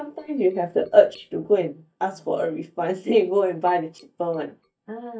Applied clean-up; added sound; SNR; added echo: neural mask model DeepFilterNet 3.